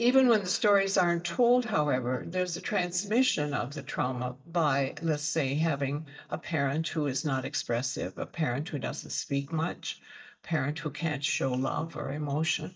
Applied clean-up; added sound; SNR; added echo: neural mask model DeepFilterNet 3.